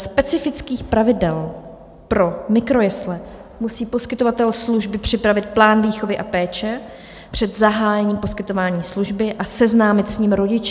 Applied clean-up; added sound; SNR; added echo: none; none; none; none.